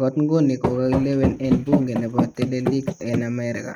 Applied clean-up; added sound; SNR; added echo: neural mask model RNNoise.